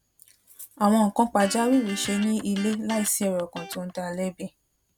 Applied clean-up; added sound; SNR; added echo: none; Electric guitar; 14 dB; none.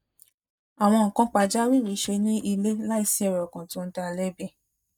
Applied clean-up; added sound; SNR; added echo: neural mask model DeepFilterNet 3.